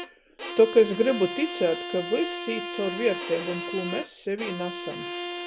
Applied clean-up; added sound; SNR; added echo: none; Bowed string instrument; 8 dB; none.